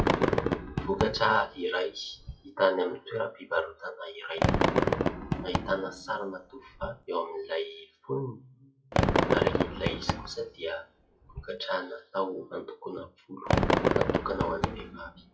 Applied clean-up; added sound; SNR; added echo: classical method WPE with log-MMSE.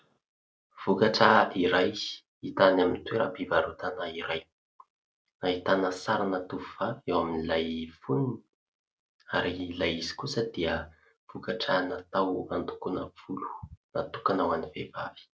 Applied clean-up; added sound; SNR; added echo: none; none; none; none.